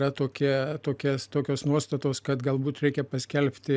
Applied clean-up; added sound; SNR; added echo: none; none; none; none.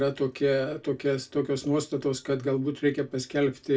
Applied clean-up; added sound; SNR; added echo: none; none; none; reverberation time 0.2 s.